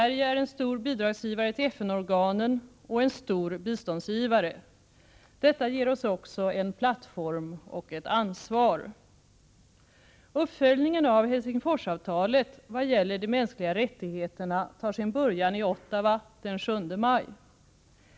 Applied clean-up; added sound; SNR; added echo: none; none; none; none.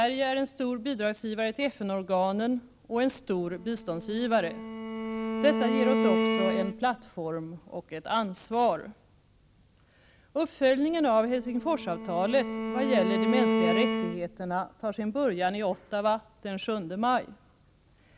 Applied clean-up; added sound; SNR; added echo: none; Bowed string instrument; 1 dB; none.